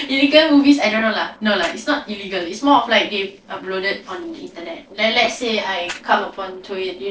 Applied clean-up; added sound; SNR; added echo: neural separator model SepFormer DNS4.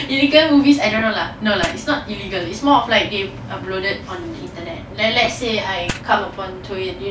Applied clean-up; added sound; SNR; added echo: none; Fire; 19 dB; none.